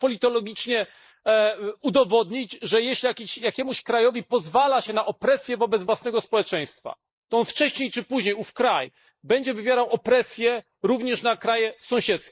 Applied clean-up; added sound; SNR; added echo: neural mask model Resemble Enhance denoiser.